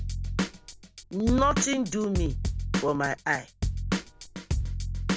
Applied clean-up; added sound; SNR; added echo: none; Drum / Drum kit; 0 dB; none.